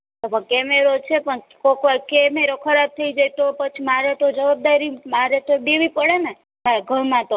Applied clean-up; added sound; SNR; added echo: none; none; none; none.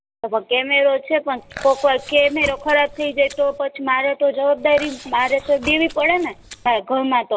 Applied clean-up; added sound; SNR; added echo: none; Chewing, mastication; 18 dB; none.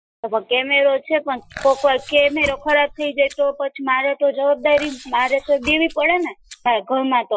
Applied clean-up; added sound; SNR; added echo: classical method Wiener filter.